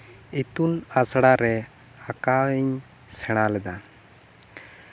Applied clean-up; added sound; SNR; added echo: none; none; none; none.